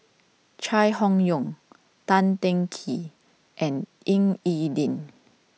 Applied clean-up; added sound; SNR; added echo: none; none; none; none.